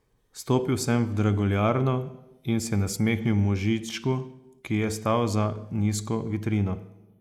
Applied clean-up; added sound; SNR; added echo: neural mask model Resemble Enhance denoiser.